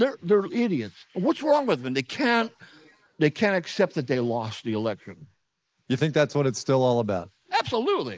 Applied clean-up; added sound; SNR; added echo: neural mask model Resemble Enhance denoiser.